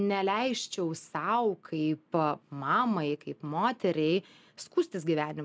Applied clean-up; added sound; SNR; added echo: none; none; none; none.